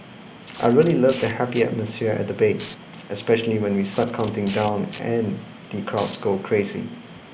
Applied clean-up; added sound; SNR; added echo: none; Packing tape, duct tape; 18 dB; none.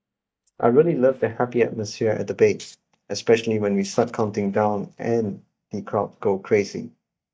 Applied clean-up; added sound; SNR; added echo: neural mask model DeepFilterNet 3.